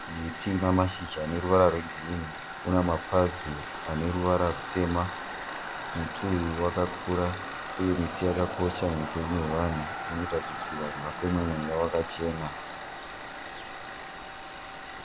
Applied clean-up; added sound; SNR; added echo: none; Tools; 7 dB; none.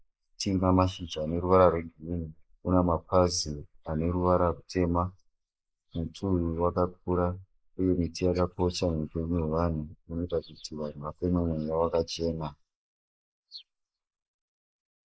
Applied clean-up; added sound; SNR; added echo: neural mask model Resemble Enhance denoiser.